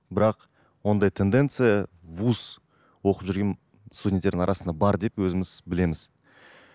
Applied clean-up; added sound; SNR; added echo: none; none; none; none.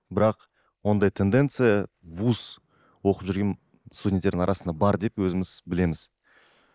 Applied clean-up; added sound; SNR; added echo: neural mask model Resemble Enhance denoiser.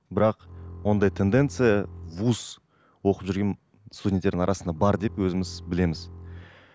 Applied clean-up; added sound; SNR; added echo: none; Bowed string instrument; 15 dB; none.